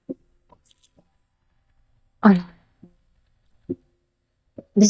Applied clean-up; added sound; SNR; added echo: neural mask model DeepFilterNet 3.